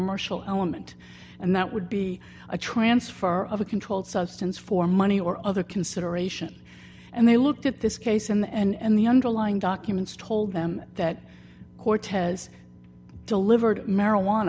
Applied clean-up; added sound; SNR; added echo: none; none; none; none.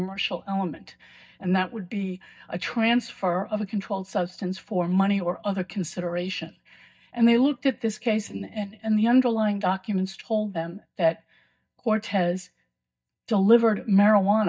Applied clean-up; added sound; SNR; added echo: neural mask model DeepFilterNet 3.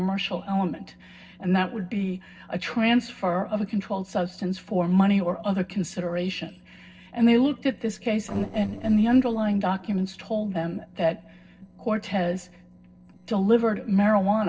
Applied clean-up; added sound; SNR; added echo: neural separator model SepFormer DNS4.